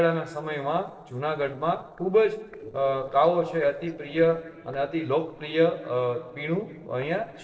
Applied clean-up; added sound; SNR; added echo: neural separator model SepFormer DNS4.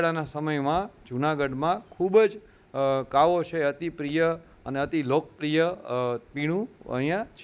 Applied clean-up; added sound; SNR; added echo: none; none; none; none.